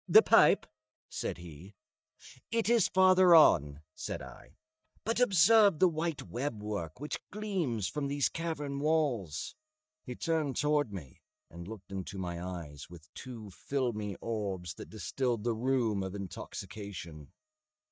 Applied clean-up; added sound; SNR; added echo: neural mask model DeepFilterNet 3.